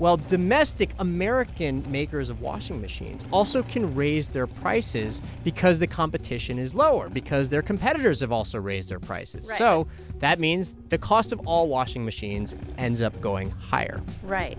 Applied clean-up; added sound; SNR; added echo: none; Engine starting / Motorcycle; 14 dB; none.